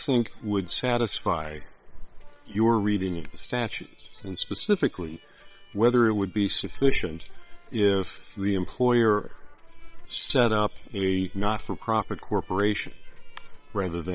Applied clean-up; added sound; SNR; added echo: neural separator model SepFormer WHAM!.